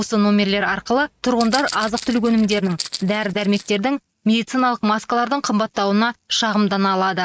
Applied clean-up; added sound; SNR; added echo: neural mask model RNNoise.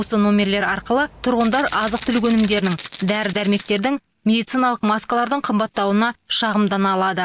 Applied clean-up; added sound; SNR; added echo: none; Rattle (instrument); 9 dB; none.